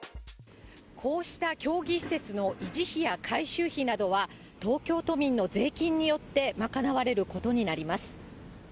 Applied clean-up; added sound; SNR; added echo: none; none; none; none.